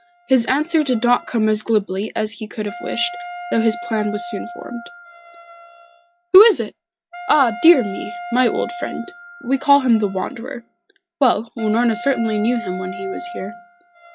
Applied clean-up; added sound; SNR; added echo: classical method log-MMSE.